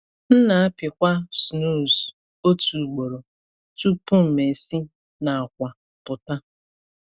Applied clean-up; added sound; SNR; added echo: none; none; none; none.